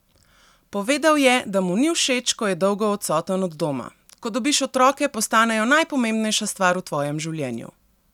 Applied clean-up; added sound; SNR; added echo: none; none; none; none.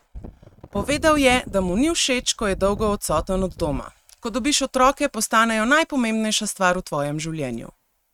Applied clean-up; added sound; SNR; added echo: neural mask model RNNoise.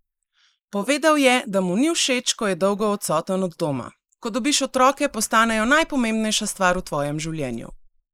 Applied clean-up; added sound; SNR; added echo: neural mask model Resemble Enhance denoiser.